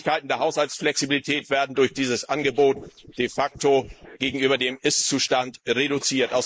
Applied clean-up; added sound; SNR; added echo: neural mask model Resemble Enhance denoiser.